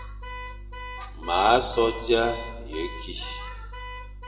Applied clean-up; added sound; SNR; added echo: none; Alarm / Car; 14 dB; reverberation time 1.0 s.